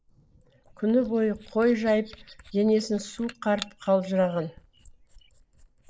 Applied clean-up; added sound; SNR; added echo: neural mask model Resemble Enhance denoiser.